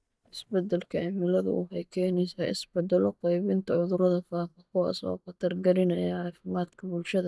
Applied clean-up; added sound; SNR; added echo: neural mask model DeepFilterNet 3.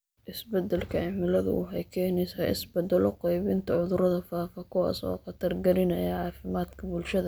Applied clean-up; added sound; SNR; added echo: none; none; none; none.